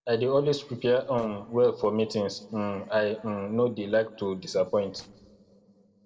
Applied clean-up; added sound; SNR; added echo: neural separator model SepFormer DNS4.